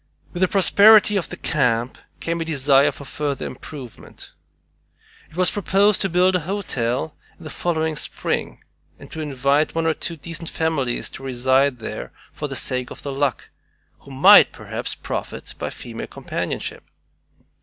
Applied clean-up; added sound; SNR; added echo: none; none; none; none.